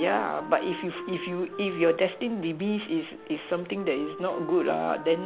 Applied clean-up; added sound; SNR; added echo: none; Wind instrument, woodwind instrument; 13 dB; none.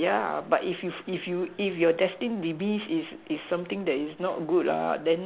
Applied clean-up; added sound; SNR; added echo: none; none; none; none.